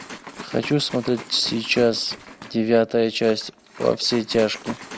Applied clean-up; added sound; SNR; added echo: none; Liquid; 16 dB; none.